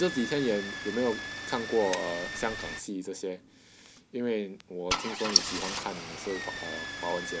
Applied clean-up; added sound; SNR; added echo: none; Engine starting / Car; 3 dB; none.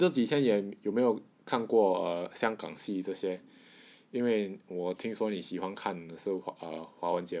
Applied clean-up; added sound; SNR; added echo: none; none; none; none.